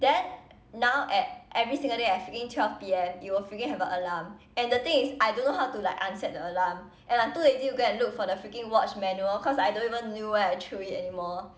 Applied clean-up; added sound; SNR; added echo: none; none; none; none.